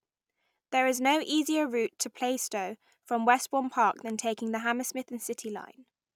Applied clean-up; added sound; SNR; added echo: none; none; none; none.